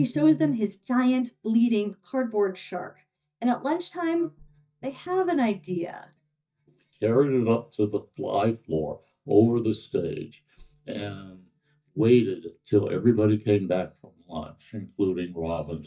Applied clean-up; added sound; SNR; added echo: neural mask model DeepFilterNet 3.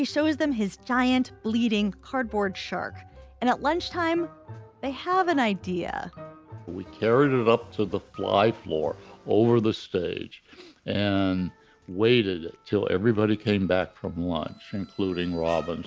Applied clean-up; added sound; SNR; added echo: none; none; none; none.